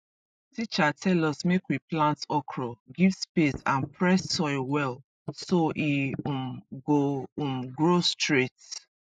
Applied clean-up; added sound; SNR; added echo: neural mask model Resemble Enhance denoiser.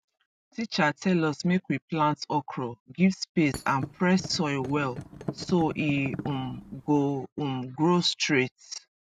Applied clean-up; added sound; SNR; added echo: none; Thump, thud; 12 dB; none.